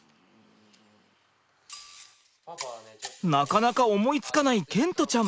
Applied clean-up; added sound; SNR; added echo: none; none; none; none.